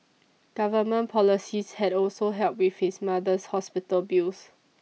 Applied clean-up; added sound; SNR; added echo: none; none; none; none.